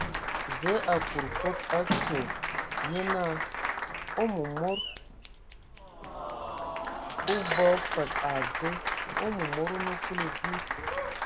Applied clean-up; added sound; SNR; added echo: none; Applause + Scissors; 0 dB; none.